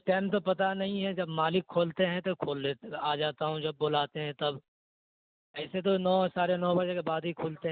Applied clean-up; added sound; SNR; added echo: none; none; none; none.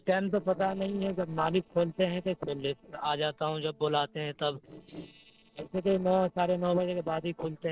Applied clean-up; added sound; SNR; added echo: neural separator model SepFormer DNS4.